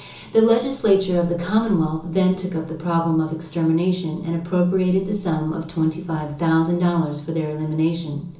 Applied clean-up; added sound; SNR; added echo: none; none; none; reverberation time 0.7 s.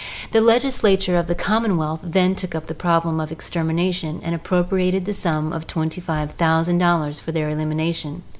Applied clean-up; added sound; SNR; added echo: none; none; none; none.